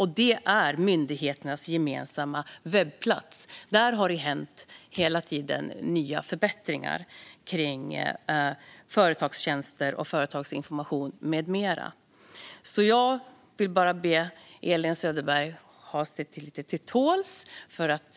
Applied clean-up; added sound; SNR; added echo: none; none; none; none.